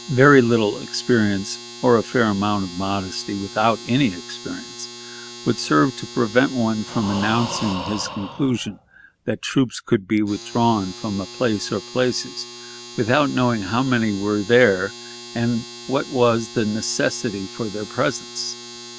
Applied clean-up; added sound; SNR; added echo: none; Domestic sounds, home sounds + Breathing; 15 dB; none.